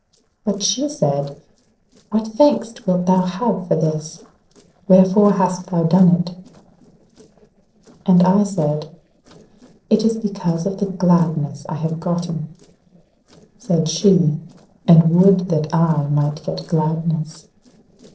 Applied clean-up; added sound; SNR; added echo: neural separator model SepFormer DNS4.